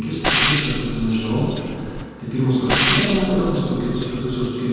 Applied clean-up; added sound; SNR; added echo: none; Frying (food); 3 dB; reverberation time 2.0 s.